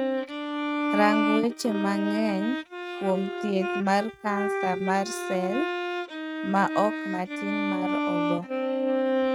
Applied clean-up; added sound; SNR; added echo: neural mask model RNNoise.